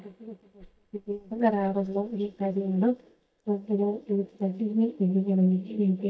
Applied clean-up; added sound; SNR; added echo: neural mask model DeepFilterNet 3.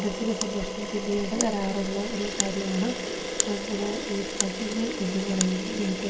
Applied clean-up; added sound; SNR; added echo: none; Camera; 2 dB; reverberation time 2.2 s.